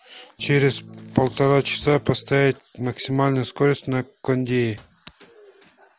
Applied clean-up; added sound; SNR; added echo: none; Electric guitar / Strum; 19 dB; none.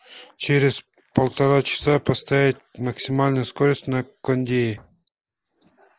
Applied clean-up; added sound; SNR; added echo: neural mask model Resemble Enhance denoiser.